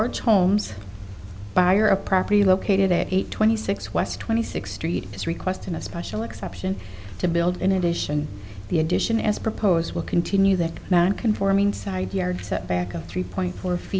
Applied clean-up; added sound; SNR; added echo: none; none; none; none.